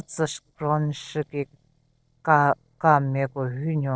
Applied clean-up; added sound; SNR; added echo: neural separator model SepFormer DNS4.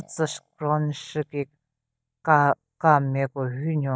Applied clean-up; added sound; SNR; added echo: neural mask model DeepFilterNet 3.